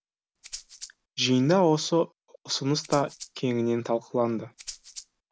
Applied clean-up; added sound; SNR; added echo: none; Rattle (instrument); 16 dB; none.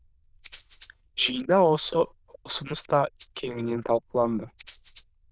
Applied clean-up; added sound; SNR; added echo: neural diffusion model UNIVERSE++.